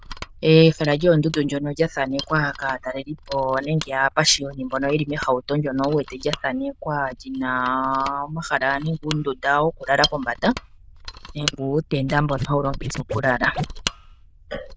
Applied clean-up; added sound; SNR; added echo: neural diffusion model UNIVERSE++.